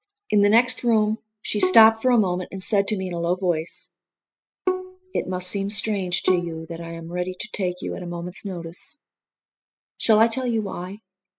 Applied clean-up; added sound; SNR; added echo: classical method spectral subtraction.